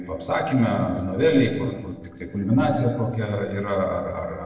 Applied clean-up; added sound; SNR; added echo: neural separator model SepFormer DNS4.